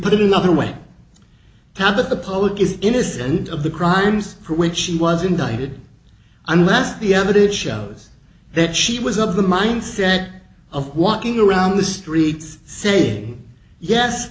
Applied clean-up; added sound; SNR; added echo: none; none; none; none.